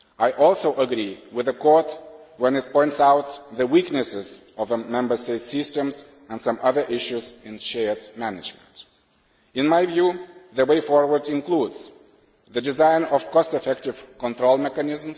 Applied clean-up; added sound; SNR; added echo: none; none; none; none.